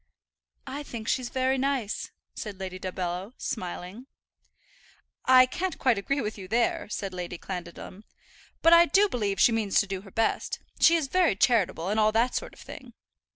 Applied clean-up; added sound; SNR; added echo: none; none; none; none.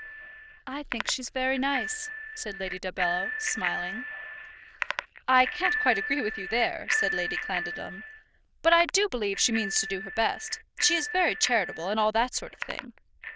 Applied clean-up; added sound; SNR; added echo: neural diffusion model UNIVERSE++.